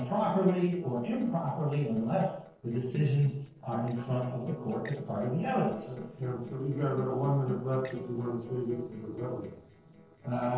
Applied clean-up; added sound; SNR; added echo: neural separator model SepFormer DNS4.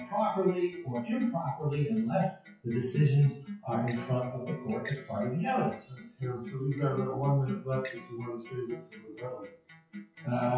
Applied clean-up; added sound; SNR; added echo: classical method WPE with log-MMSE.